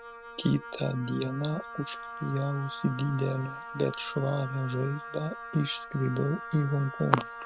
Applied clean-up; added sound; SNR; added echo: none; Wind instrument, woodwind instrument; 11 dB; none.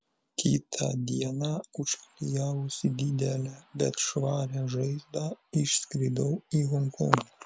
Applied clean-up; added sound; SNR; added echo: none; none; none; none.